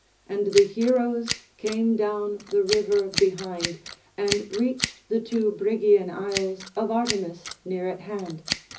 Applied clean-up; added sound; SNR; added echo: none; Scissors; 10 dB; reverberation time 0.4 s.